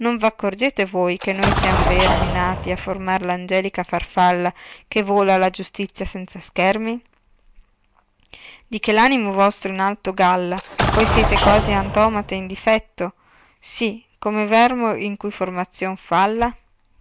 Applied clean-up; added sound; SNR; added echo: none; Explosion; 0 dB; none.